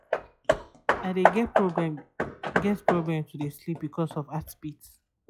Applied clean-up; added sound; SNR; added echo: classical method log-MMSE.